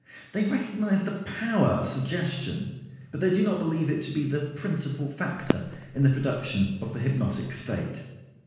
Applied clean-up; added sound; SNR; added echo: none; Fireworks; 9 dB; reverberation time 1.1 s.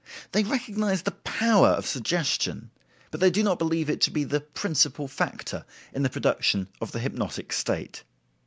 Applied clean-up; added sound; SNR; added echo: none; none; none; none.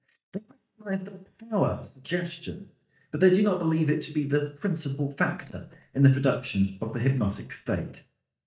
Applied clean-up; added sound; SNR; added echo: neural mask model DeepFilterNet 3.